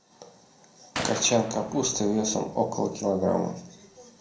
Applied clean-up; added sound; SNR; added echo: none; Gunshot, gunfire; 13 dB; reverberation time 0.5 s.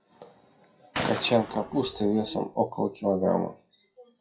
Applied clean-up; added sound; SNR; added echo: classical method WPE with log-MMSE.